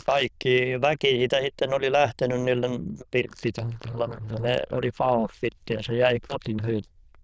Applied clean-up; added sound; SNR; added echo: neural diffusion model UNIVERSE++.